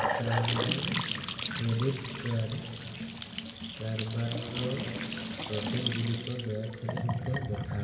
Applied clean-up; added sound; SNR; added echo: none; Trickle, dribble / Bathtub (filling or washing) / Sink (filling or washing) / Gurgling / Splash, splatter; -2 dB; reverberation time 2.6 s.